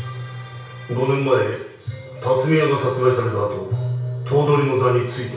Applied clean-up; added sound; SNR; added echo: none; none; none; reverberation time 0.6 s.